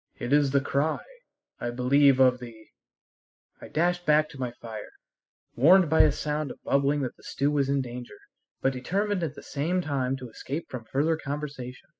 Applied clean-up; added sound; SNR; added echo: classical method spectral subtraction.